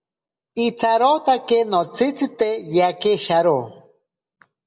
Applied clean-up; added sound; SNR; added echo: none; none; none; none.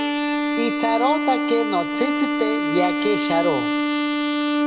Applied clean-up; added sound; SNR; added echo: none; Bowed string instrument; -2 dB; none.